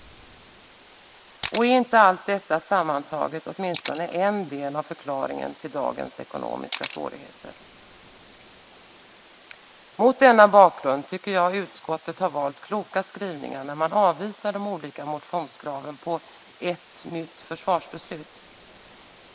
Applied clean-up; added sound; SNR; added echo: neural mask model Resemble Enhance denoiser.